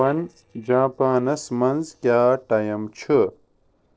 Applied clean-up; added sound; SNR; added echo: neural separator model SepFormer DNS4.